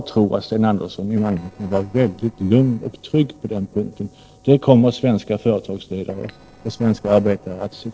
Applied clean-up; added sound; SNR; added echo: neural separator model SepFormer DNS4.